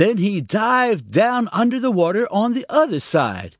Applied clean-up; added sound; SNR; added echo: none; none; none; none.